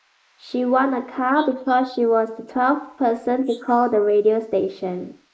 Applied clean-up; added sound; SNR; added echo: neural mask model Resemble Enhance denoiser.